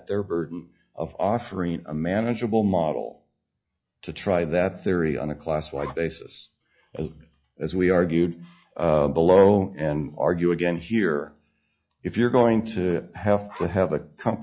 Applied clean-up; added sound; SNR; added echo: classical method log-MMSE.